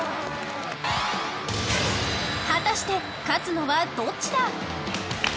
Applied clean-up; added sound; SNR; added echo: none; none; none; none.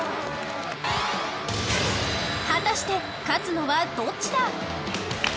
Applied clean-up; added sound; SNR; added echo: none; Alarm; 14 dB; none.